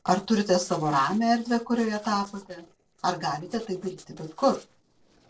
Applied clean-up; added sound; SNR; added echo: neural separator model SepFormer DNS4.